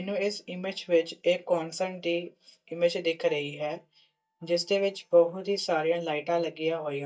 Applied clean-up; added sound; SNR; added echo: neural mask model DeepFilterNet 3.